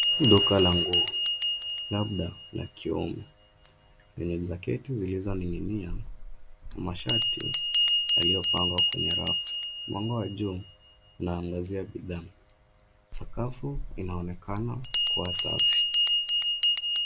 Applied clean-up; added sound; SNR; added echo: none; Bell; -2 dB; none.